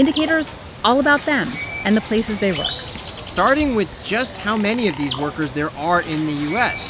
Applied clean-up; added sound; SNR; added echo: none; Bird; 6 dB; none.